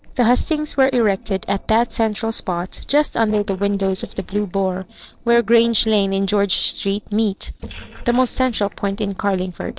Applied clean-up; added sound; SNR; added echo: neural separator model SepFormer DNS4.